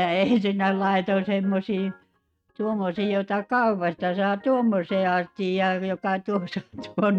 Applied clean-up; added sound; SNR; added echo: neural mask model RNNoise.